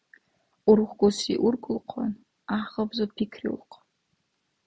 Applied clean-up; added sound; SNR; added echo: none; none; none; none.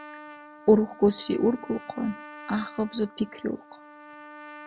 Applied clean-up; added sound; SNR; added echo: none; Trumpet; 17 dB; none.